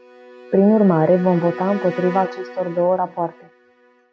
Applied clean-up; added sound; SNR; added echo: none; Bowed string instrument; 14 dB; none.